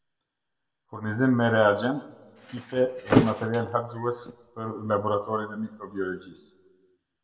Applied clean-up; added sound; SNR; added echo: none; Thump, thud; 0 dB; reverberation time 0.9 s.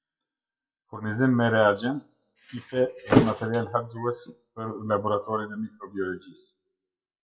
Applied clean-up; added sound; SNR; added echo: classical method WPE with log-MMSE.